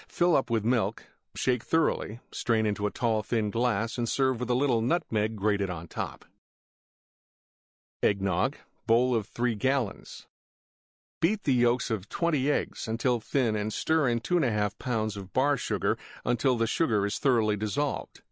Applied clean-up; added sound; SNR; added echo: none; none; none; none.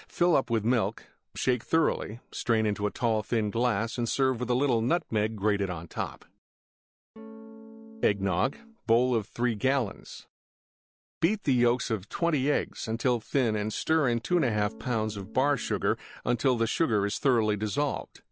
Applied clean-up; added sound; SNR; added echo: none; Electric guitar / Strum; 17 dB; none.